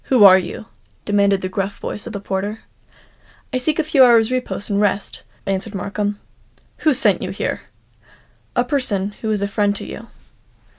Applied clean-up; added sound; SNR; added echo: none; none; none; none.